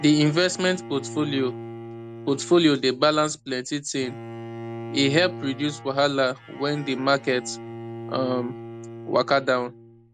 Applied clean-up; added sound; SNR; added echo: none; Bowed string instrument; 14 dB; none.